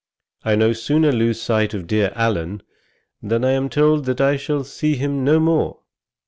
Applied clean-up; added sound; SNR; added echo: none; none; none; none.